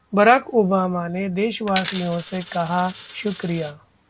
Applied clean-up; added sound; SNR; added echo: none; Coin (dropping); 11 dB; none.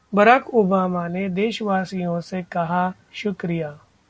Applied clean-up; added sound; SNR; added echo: none; none; none; none.